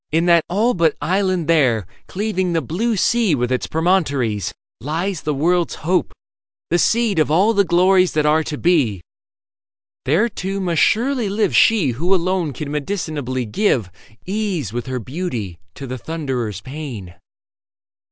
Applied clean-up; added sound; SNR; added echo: none; none; none; none.